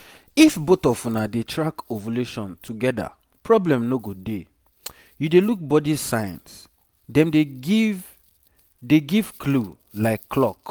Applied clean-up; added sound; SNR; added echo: none; none; none; none.